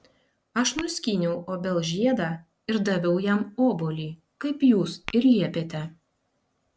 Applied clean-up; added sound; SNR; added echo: none; Tap / Glass; 20 dB; none.